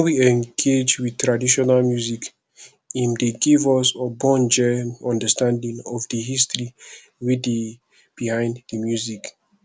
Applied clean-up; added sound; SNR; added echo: none; none; none; none.